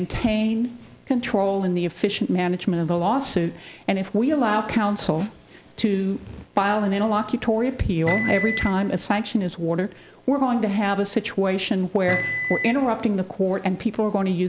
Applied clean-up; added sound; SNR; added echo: none; Microwave oven; 5 dB; none.